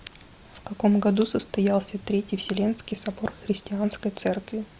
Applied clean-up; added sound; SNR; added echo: none; none; none; none.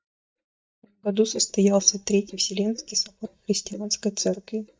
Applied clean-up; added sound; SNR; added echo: neural mask model DeepFilterNet 3.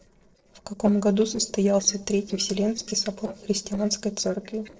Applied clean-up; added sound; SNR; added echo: neural separator model SepFormer DNS4.